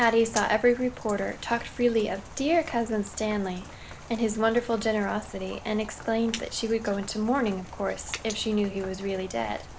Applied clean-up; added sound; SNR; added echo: none; Rain; 14 dB; none.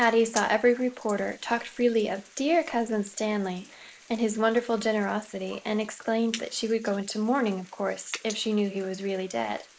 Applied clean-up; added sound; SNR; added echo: neural mask model Resemble Enhance denoiser.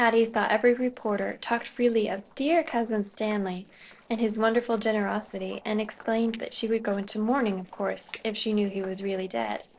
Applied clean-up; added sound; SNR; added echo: neural separator model SepFormer DNS4.